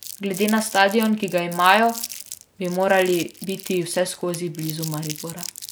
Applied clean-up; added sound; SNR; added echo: none; Crumpling, crinkling; 14 dB; none.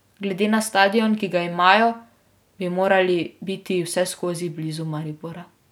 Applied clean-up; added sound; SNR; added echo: none; none; none; none.